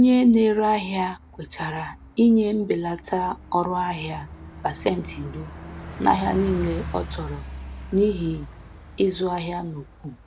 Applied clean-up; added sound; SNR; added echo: none; Bus; 14 dB; none.